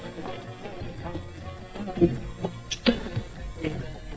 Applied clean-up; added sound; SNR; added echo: neural mask model DeepFilterNet 3.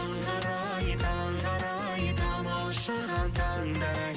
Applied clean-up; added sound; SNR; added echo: none; none; none; none.